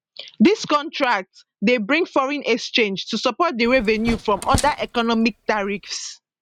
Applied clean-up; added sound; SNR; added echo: neural mask model RNNoise.